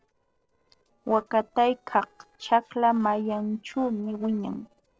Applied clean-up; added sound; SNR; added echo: neural separator model SepFormer DNS4.